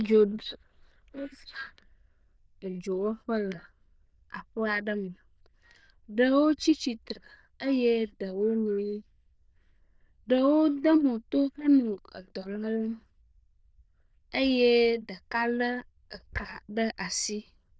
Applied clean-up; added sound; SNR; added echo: neural diffusion model UNIVERSE++.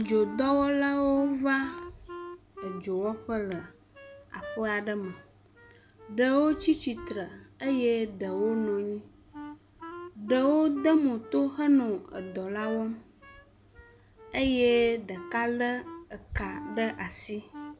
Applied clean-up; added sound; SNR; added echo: none; Wind instrument, woodwind instrument; 16 dB; none.